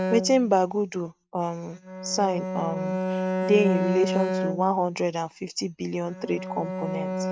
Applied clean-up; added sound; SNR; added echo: neural mask model RNNoise.